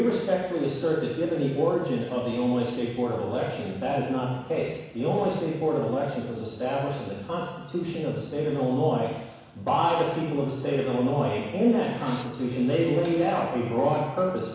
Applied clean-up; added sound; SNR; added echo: none; Fireworks; 19 dB; reverberation time 1.1 s.